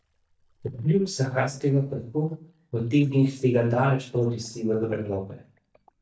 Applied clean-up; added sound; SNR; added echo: neural mask model DeepFilterNet 3.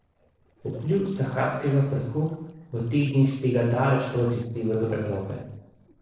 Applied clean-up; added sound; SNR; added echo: neural separator model SepFormer DNS4.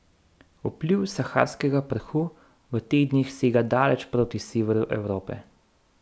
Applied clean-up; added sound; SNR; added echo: none; none; none; none.